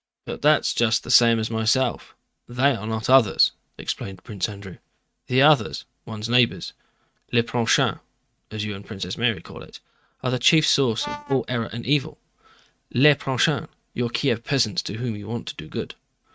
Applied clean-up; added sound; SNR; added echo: neural mask model RNNoise.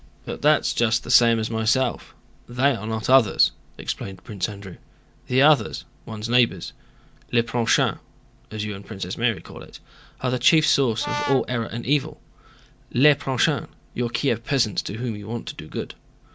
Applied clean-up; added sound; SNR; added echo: none; Brass instrument; 6 dB; none.